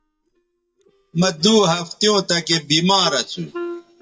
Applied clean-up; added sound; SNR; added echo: neural mask model DeepFilterNet 3.